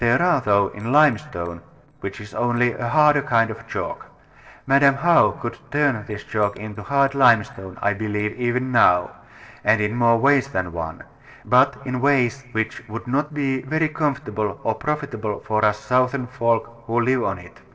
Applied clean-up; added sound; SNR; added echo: neural separator model SepFormer DNS4.